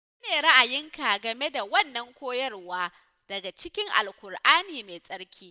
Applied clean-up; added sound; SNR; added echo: none; none; none; none.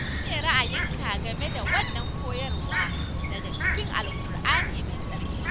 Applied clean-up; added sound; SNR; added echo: none; Bird; -4 dB; none.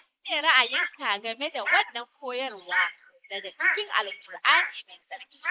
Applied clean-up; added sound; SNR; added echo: neural mask model Resemble Enhance denoiser.